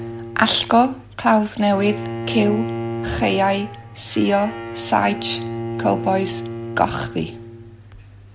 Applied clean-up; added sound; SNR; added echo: none; Bowed string instrument; 9 dB; none.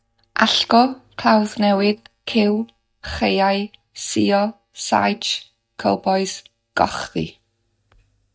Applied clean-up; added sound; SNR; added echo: neural mask model DeepFilterNet 3.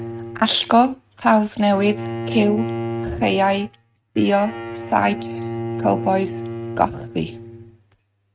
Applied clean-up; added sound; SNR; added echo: neural mask model RNNoise.